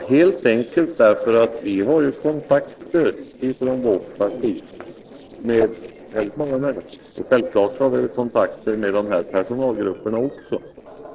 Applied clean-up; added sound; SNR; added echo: neural separator model SepFormer DNS4.